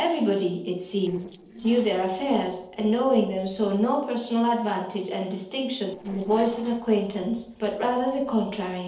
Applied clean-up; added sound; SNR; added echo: neural separator model SepFormer DNS4.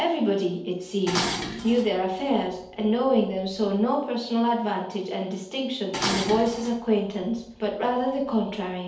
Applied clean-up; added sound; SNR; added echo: none; Dishes, pots, and pans; 9 dB; reverberation time 2.2 s.